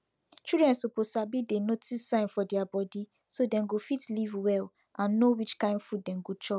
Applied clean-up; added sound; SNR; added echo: none; none; none; none.